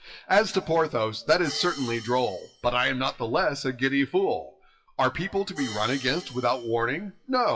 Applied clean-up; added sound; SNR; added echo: classical method WPE with log-MMSE.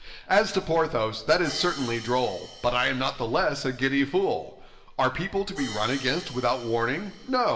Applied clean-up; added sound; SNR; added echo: none; Hi-hat; 19 dB; reverberation time 0.9 s.